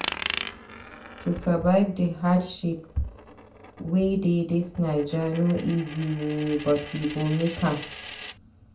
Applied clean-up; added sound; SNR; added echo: none; Coin (dropping); 13 dB; reverberation time 0.3 s.